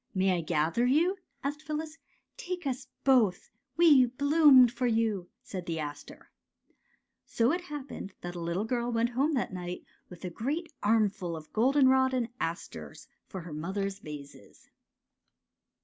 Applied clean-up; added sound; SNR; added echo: none; none; none; none.